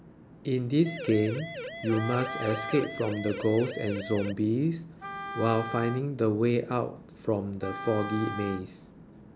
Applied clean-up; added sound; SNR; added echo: none; Wind instrument, woodwind instrument + Siren; 9 dB; none.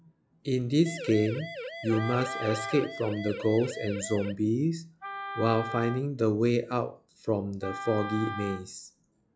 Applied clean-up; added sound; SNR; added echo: classical method log-MMSE.